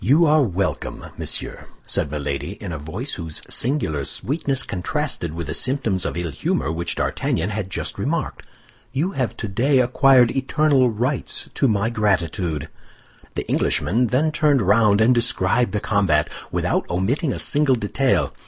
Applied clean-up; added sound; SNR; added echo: none; none; none; none.